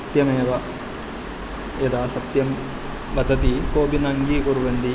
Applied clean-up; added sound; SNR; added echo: none; none; none; none.